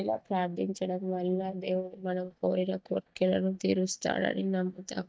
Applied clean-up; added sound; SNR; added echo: neural mask model DeepFilterNet 3.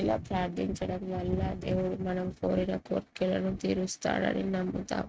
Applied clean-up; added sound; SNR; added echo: neural mask model RNNoise.